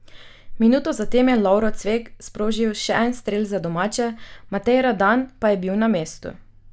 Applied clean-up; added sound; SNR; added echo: none; none; none; none.